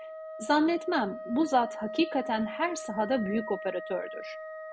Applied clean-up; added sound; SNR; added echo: none; Wind instrument, woodwind instrument; 10 dB; none.